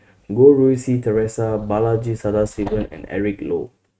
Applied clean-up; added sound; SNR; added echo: neural mask model RNNoise.